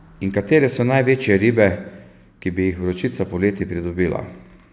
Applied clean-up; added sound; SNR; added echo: none; none; none; none.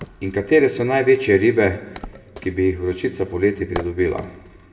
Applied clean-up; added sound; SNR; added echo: none; Wood; 19 dB; reverberation time 1.4 s.